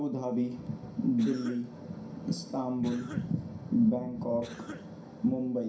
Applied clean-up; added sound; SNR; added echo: none; Cough; 18 dB; reverberation time 0.5 s.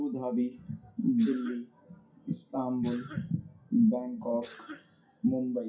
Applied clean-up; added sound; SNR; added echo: classical method WPE with log-MMSE.